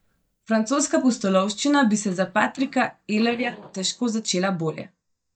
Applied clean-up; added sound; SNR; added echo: neural mask model DeepFilterNet 3.